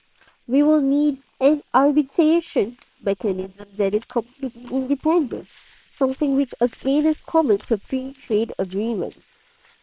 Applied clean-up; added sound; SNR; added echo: neural separator model SepFormer WHAM!.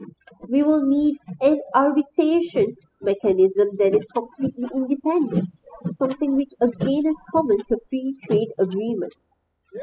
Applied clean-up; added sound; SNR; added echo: classical method spectral subtraction.